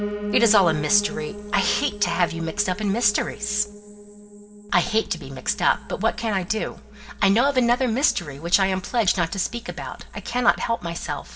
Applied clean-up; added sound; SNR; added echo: none; Piano; 13 dB; reverberation time 2.4 s.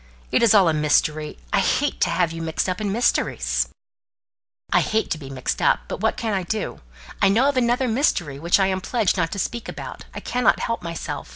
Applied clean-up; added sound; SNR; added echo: none; none; none; none.